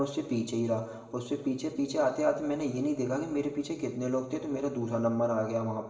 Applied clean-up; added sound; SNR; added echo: none; none; none; reverberation time 2.3 s.